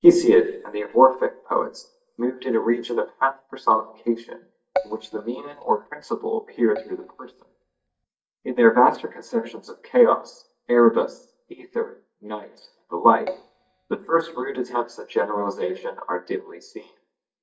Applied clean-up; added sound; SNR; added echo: neural mask model DeepFilterNet 3.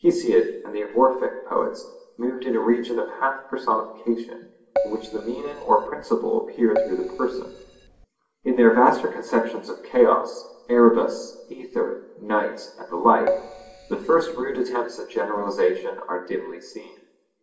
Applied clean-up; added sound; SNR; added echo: none; Keyboard (musical); 7 dB; reverberation time 0.8 s.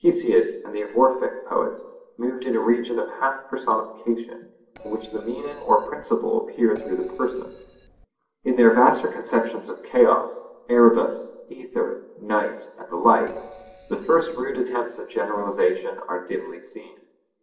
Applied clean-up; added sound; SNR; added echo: neural separator model SepFormer DNS4.